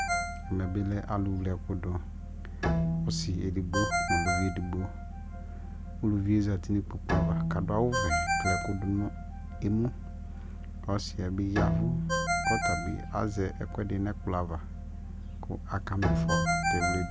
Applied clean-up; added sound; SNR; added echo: none; Ringtone + Bowed string instrument; 2 dB; none.